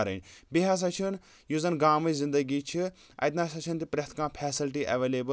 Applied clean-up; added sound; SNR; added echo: none; none; none; none.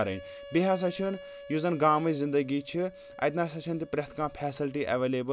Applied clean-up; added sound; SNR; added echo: none; Wind instrument, woodwind instrument; 18 dB; none.